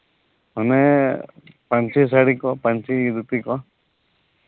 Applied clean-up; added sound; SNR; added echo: none; none; none; none.